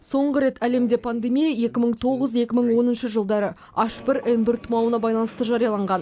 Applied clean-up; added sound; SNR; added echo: none; none; none; none.